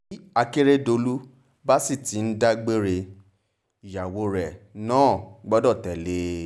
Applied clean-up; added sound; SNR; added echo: none; none; none; none.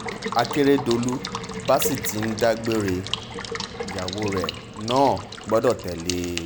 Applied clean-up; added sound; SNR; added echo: none; Water tap, faucet / Water / Liquid; 8 dB; none.